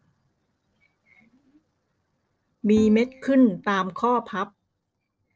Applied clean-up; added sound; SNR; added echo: neural separator model SepFormer DNS4.